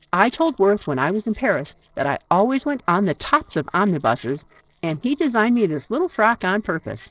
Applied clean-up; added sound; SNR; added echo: neural separator model SepFormer DNS4.